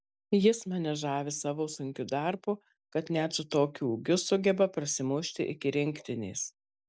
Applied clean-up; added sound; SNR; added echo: none; none; none; none.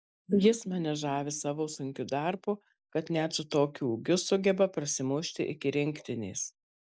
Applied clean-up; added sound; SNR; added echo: neural mask model Resemble Enhance denoiser.